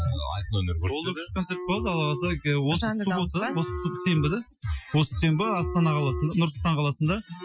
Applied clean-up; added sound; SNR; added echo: classical method Wiener filter.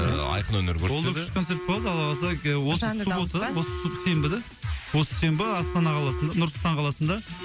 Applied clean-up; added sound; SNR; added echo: none; Telephone; 12 dB; none.